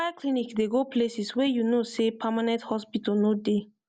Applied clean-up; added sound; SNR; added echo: none; none; none; none.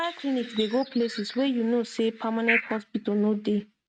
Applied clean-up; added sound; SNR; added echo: neural mask model RNNoise.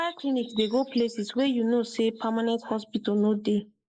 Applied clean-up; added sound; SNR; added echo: neural mask model Resemble Enhance denoiser.